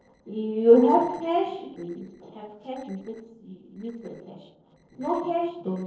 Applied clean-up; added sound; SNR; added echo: neural separator model SepFormer DNS4.